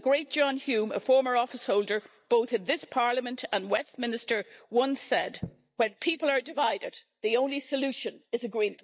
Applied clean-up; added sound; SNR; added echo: neural mask model DeepFilterNet 3.